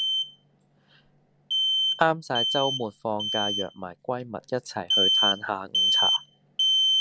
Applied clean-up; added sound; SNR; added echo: none; Alarm; -5 dB; none.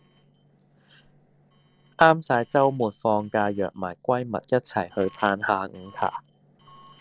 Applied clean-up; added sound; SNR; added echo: neural separator model SepFormer DNS4.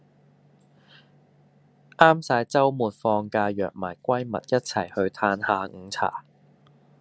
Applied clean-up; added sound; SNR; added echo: none; none; none; none.